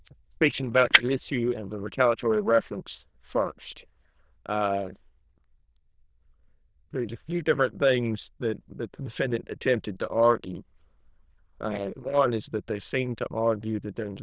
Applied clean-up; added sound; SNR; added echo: neural diffusion model UNIVERSE++.